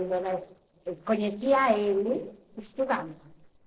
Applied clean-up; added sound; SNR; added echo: neural separator model SepFormer DNS4.